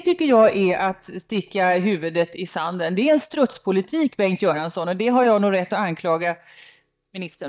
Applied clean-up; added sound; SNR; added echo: neural mask model DeepFilterNet 3.